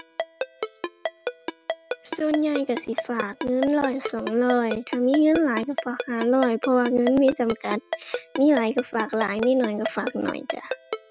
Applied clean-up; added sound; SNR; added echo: none; Ringtone; 9 dB; none.